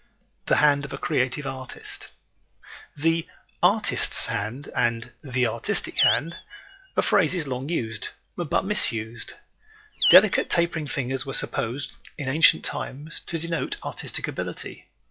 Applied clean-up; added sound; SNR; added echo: classical method log-MMSE.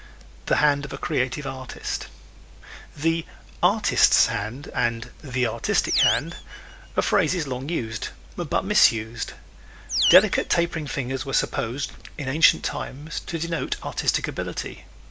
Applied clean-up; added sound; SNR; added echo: none; Animal; 7 dB; none.